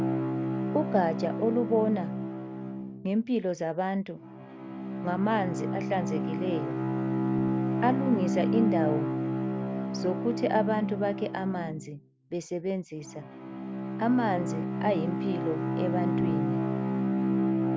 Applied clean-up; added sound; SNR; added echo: none; Bowed string instrument; -1 dB; none.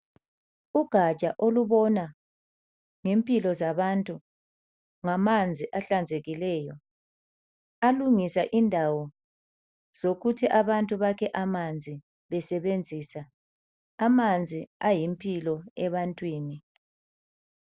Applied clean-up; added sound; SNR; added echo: none; none; none; none.